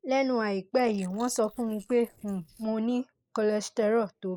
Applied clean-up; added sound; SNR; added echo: neural mask model Resemble Enhance denoiser.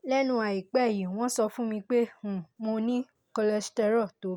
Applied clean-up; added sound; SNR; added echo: none; none; none; none.